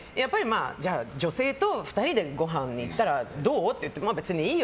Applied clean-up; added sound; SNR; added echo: none; none; none; none.